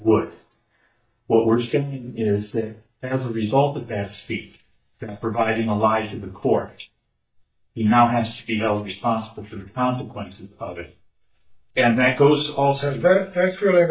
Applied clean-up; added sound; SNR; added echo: neural mask model DeepFilterNet 3.